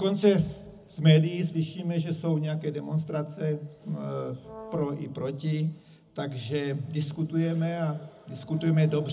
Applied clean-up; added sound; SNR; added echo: none; Brass instrument; 17 dB; reverberation time 0.4 s.